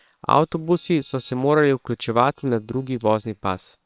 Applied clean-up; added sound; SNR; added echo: neural separator model SepFormer WHAM!.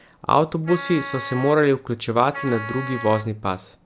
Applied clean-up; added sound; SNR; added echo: none; Wind instrument, woodwind instrument + Chime; 13 dB; none.